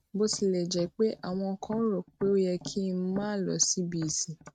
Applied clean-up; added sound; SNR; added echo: neural mask model RNNoise.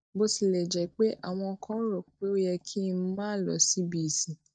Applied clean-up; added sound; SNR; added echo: neural mask model DeepFilterNet 3.